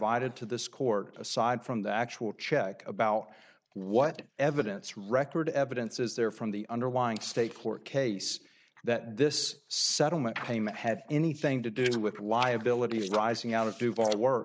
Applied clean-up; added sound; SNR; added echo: neural mask model Resemble Enhance denoiser.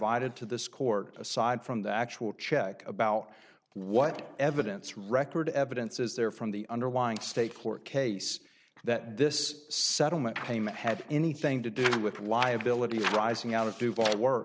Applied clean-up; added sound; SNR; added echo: none; none; none; none.